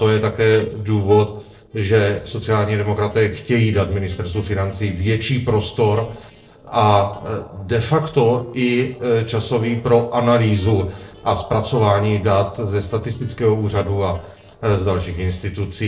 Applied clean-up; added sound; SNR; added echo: neural separator model SepFormer DNS4.